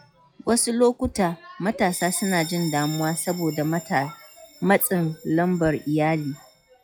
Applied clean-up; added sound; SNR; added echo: classical method log-MMSE.